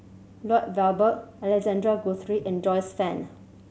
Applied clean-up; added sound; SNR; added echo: none; none; none; none.